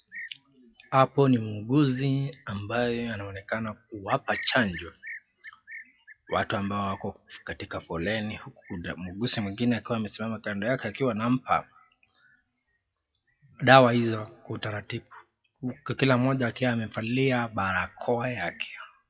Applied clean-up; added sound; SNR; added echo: classical method WPE with log-MMSE.